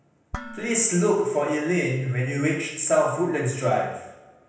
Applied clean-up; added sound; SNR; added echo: none; Dishes, pots, and pans; 20 dB; reverberation time 0.9 s.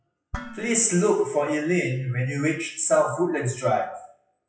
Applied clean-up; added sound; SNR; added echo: classical method WPE with log-MMSE.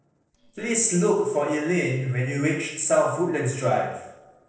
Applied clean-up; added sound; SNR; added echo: neural separator model SepFormer DNS4.